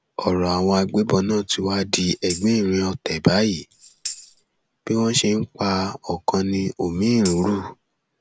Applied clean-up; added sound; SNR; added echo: none; Tambourine; 16 dB; none.